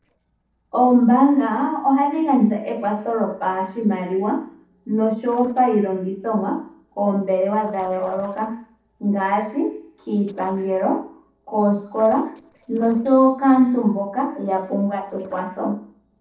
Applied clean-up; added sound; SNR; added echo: neural separator model SepFormer DNS4.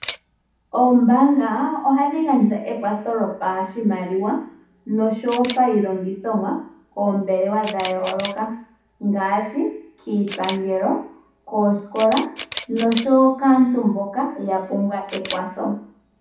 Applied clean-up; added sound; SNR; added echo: none; Camera; 13 dB; reverberation time 0.7 s.